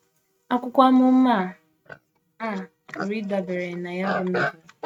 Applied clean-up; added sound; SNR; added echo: neural mask model RNNoise.